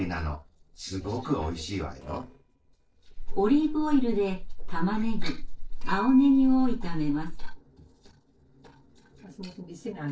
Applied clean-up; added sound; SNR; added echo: neural separator model SepFormer DNS4.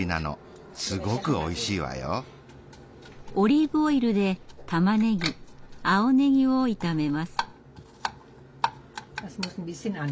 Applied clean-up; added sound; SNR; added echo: none; none; none; none.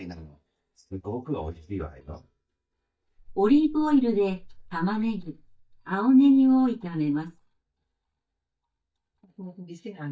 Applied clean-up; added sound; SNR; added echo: neural mask model DeepFilterNet 3.